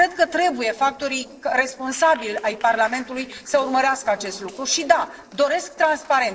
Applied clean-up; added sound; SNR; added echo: neural separator model SepFormer DNS4.